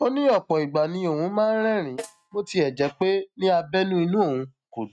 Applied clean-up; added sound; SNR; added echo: neural mask model RNNoise.